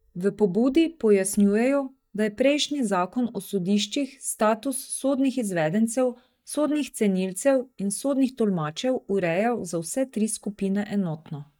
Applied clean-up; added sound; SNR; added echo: neural mask model DeepFilterNet 3.